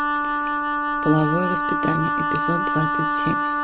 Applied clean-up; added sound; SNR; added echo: none; Wind instrument, woodwind instrument; -3 dB; none.